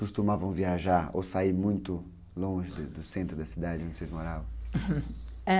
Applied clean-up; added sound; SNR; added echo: none; none; none; none.